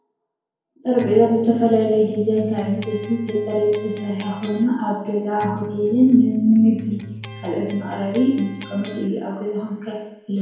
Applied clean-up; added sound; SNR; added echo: none; Electric guitar; 15 dB; reverberation time 0.9 s.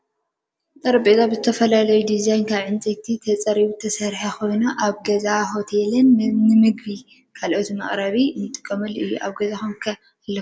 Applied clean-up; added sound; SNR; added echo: none; none; none; none.